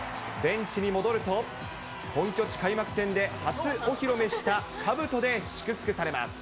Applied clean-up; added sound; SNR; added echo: none; none; none; none.